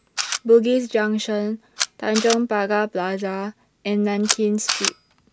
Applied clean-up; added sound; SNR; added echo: none; Camera; 8 dB; none.